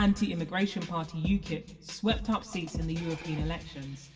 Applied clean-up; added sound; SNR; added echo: none; none; none; reverberation time 1.4 s.